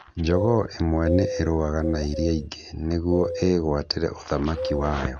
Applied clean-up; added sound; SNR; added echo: none; Bird vocalization, bird call, bird song; 9 dB; none.